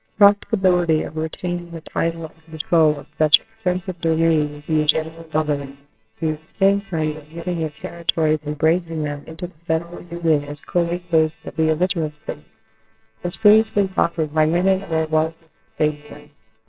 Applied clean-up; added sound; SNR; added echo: neural separator model SepFormer WHAMR!.